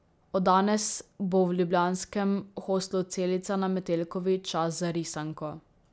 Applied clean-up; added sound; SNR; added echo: none; none; none; none.